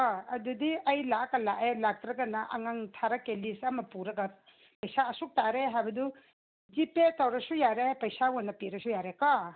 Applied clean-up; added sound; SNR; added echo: none; none; none; none.